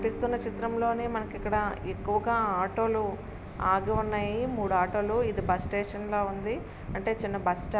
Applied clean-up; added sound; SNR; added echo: none; Guitar; 19 dB; none.